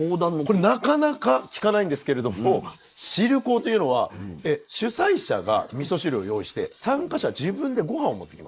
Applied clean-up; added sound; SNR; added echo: neural mask model Resemble Enhance denoiser.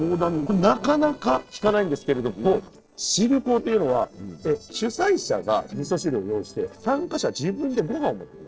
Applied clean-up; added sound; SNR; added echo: neural separator model SepFormer DNS4.